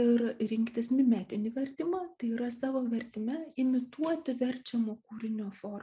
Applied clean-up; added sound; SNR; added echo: none; none; none; none.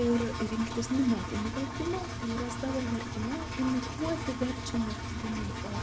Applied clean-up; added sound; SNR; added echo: none; Engine; 4 dB; none.